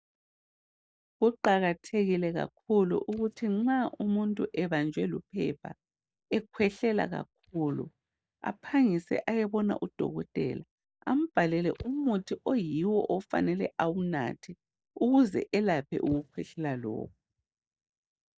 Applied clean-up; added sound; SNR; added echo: neural mask model DeepFilterNet 3.